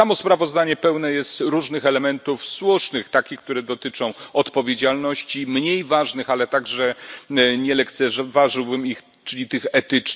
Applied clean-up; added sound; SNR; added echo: none; none; none; none.